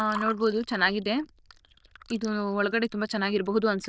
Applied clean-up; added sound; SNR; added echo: neural diffusion model UNIVERSE++.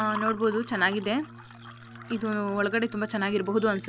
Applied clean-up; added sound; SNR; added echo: none; Fill (with liquid) / Water + Brass instrument; 14 dB; none.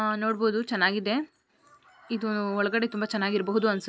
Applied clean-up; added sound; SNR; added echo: none; none; none; none.